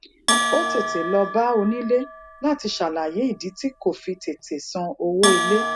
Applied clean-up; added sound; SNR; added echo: none; Bell; 4 dB; none.